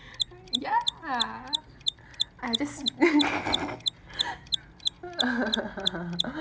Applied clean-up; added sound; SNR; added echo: none; Mechanisms; 3 dB; none.